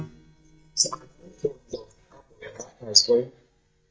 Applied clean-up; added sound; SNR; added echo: neural mask model DeepFilterNet 3.